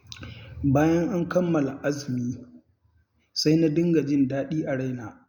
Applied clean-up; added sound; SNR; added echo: none; none; none; none.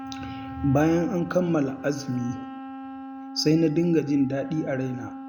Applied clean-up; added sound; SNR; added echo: none; Wind instrument, woodwind instrument; 12 dB; none.